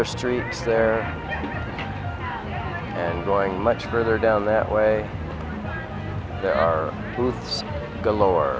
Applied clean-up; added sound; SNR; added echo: none; none; none; none.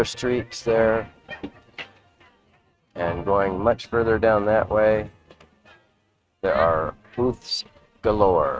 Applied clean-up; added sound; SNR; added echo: neural mask model RNNoise.